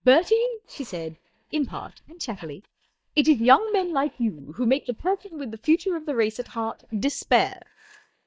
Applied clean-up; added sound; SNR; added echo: neural mask model DeepFilterNet 3.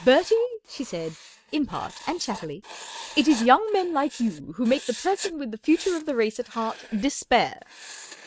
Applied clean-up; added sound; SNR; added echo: neural mask model RNNoise.